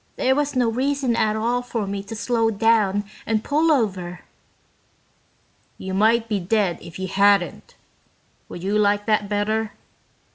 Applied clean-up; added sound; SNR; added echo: none; none; none; none.